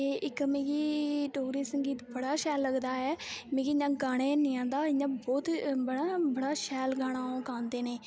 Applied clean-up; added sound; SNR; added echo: none; none; none; none.